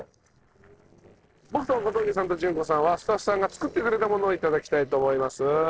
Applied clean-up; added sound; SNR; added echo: neural separator model SepFormer DNS4.